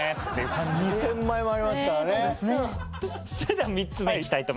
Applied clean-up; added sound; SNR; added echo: none; none; none; none.